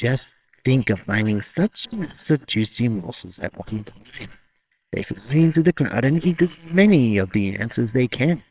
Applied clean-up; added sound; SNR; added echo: neural separator model SepFormer WHAMR!.